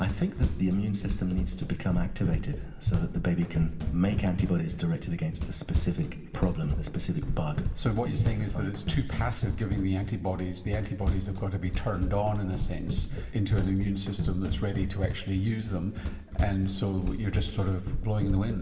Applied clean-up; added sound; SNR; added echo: none; Run; 2 dB; reverberation time 1.1 s.